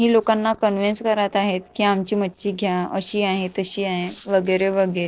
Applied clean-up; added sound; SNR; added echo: neural separator model SepFormer DNS4.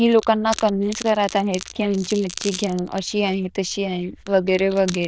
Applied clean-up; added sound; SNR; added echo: neural diffusion model UNIVERSE++.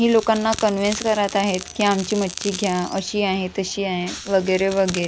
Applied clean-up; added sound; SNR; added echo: none; Crackle; 14 dB; none.